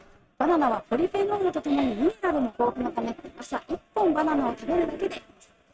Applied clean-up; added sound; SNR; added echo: neural mask model RNNoise.